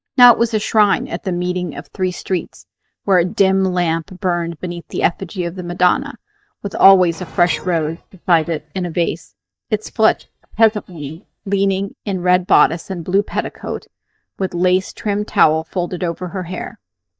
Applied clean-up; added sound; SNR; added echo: neural mask model DeepFilterNet 3.